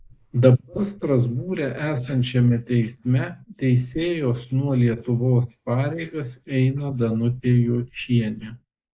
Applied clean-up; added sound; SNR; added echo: neural mask model Resemble Enhance denoiser.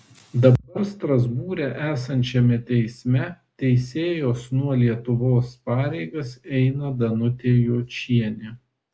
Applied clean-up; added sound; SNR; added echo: none; none; none; none.